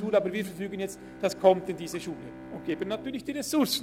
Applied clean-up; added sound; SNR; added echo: none; Bowed string instrument; 15 dB; none.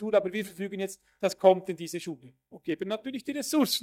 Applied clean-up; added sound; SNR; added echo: neural mask model DeepFilterNet 3.